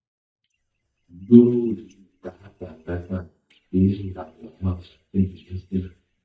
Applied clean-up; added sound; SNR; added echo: neural mask model DeepFilterNet 3.